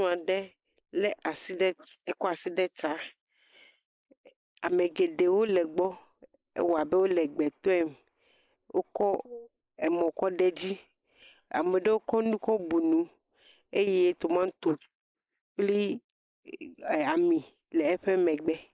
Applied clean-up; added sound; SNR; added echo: neural mask model Resemble Enhance denoiser.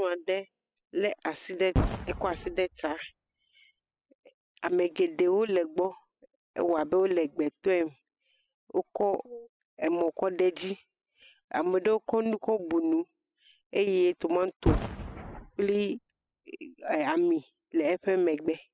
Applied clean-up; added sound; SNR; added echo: classical method spectral subtraction.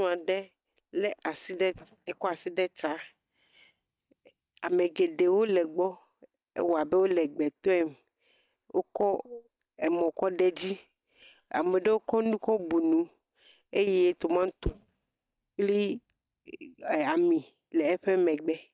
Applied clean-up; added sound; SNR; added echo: neural mask model DeepFilterNet 3.